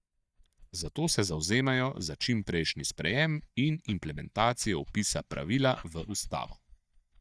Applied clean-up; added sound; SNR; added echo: neural mask model DeepFilterNet 3.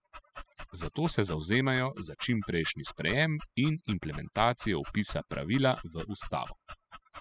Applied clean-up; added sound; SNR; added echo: classical method spectral subtraction.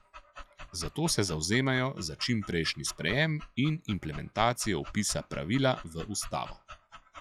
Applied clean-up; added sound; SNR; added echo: classical method log-MMSE.